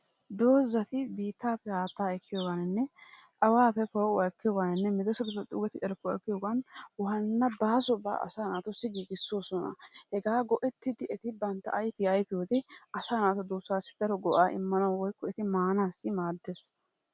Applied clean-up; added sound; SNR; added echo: none; none; none; none.